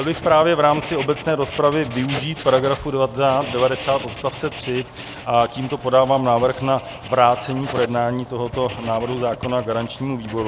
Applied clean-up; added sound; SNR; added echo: none; Writing; 13 dB; none.